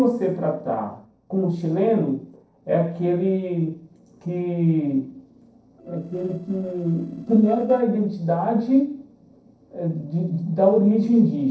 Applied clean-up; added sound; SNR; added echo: neural separator model SepFormer DNS4.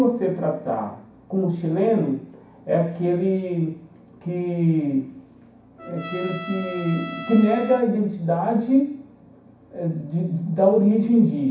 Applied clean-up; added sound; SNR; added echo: none; Trumpet; 15 dB; reverberation time 0.6 s.